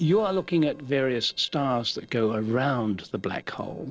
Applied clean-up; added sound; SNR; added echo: neural separator model SepFormer DNS4.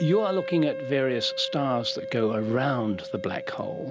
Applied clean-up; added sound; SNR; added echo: none; Wind instrument, woodwind instrument; 9 dB; none.